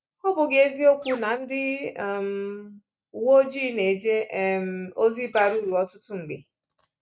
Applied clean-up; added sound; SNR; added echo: neural mask model RNNoise.